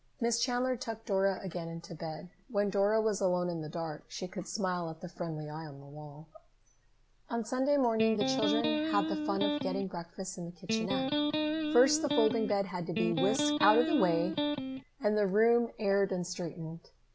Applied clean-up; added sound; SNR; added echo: none; Electric guitar; 0 dB; none.